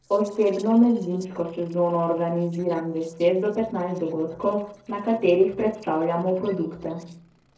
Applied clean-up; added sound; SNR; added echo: neural separator model SepFormer DNS4.